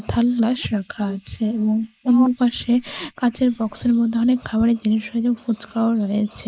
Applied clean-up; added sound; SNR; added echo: neural mask model Resemble Enhance denoiser.